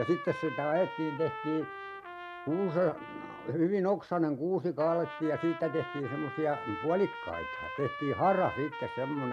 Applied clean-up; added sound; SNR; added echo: none; Trumpet; 10 dB; none.